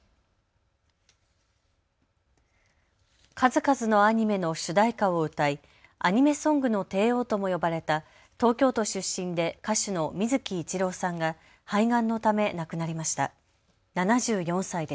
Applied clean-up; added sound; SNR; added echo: none; none; none; none.